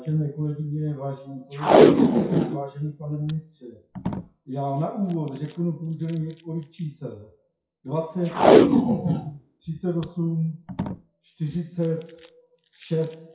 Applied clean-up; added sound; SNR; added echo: classical method WPE with log-MMSE.